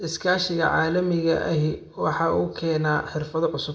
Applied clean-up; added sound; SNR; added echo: none; none; none; reverberation time 1.3 s.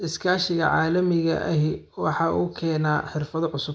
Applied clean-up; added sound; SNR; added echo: none; none; none; none.